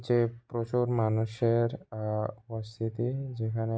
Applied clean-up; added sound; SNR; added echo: none; none; none; none.